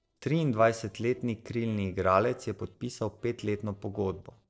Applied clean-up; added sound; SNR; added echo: neural separator model SepFormer DNS4.